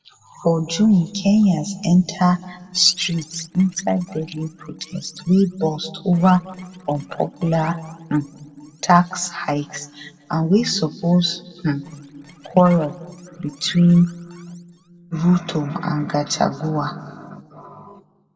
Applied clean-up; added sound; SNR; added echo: neural separator model SepFormer DNS4.